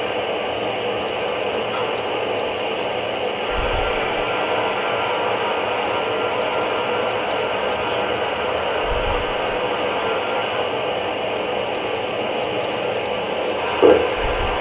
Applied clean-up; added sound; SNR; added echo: none; Hands; 16 dB; reverberation time 0.3 s.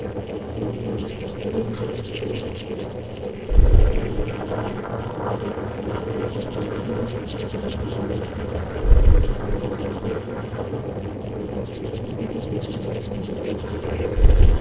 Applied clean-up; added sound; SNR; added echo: neural separator model SepFormer DNS4.